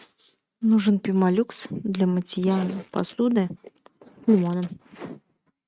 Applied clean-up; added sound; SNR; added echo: neural mask model RNNoise.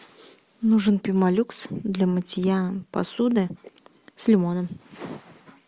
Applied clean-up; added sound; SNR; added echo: none; none; none; none.